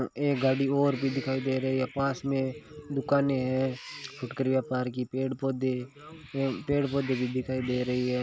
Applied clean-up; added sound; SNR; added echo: none; Cat; 19 dB; none.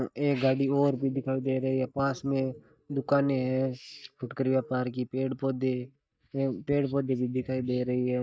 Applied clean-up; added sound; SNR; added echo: neural mask model DeepFilterNet 3.